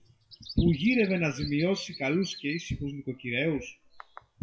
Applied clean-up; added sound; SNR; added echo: classical method WPE with log-MMSE.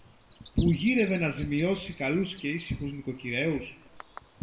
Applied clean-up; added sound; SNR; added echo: none; Bird vocalization, bird call, bird song; 18 dB; reverberation time 0.6 s.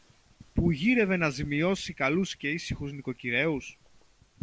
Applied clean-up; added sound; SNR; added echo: none; none; none; none.